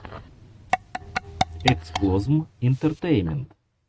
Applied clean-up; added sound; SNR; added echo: neural mask model RNNoise.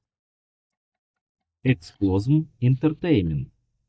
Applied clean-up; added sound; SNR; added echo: neural mask model DeepFilterNet 3.